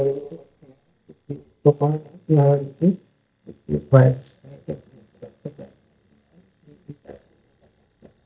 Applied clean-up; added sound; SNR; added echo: neural mask model DeepFilterNet 3.